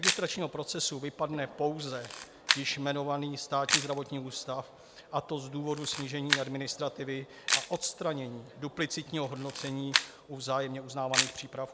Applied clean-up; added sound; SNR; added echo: none; Camera; 2 dB; none.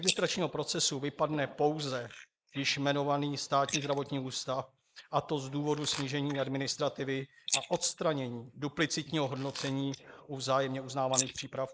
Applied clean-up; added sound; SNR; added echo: neural mask model Resemble Enhance denoiser.